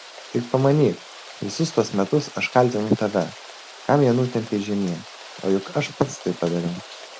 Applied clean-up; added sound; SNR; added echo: none; Rain; 17 dB; none.